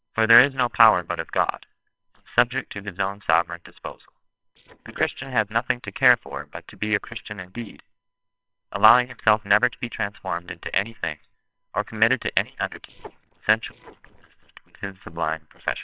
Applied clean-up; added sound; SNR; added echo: neural separator model SepFormer WHAMR!.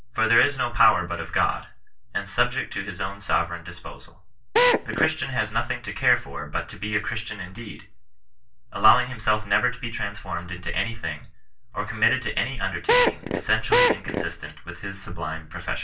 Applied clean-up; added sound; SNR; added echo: none; Drill; -4 dB; reverberation time 0.2 s.